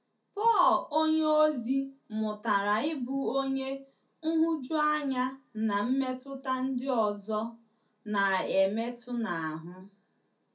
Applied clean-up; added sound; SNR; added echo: none; none; none; reverberation time 0.3 s.